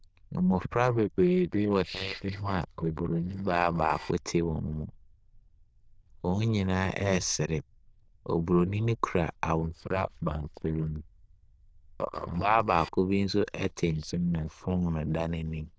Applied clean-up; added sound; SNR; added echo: neural diffusion model UNIVERSE++.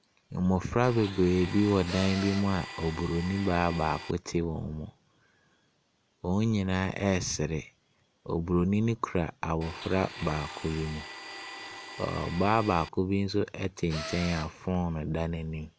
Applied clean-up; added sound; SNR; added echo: none; Tools + Domestic sounds, home sounds; 12 dB; none.